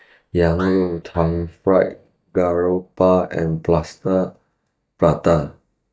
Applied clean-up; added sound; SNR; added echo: neural mask model DeepFilterNet 3.